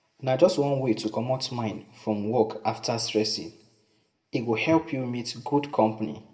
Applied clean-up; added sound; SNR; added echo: none; none; none; reverberation time 0.6 s.